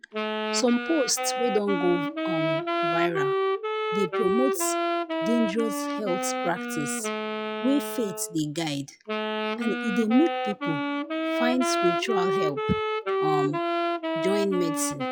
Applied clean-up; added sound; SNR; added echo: classical method log-MMSE.